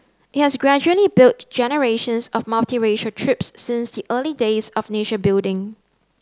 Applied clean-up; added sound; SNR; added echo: none; none; none; none.